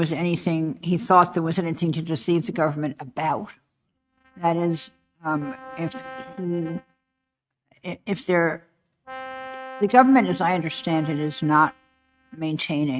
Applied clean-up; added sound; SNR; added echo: neural mask model RNNoise.